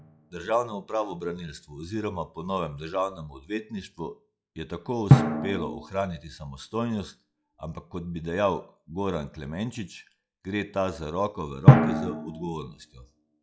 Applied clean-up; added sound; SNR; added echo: classical method log-MMSE.